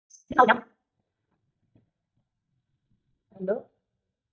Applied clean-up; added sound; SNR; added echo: neural mask model DeepFilterNet 3.